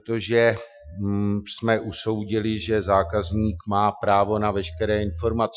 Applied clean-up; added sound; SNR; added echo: classical method Wiener filter.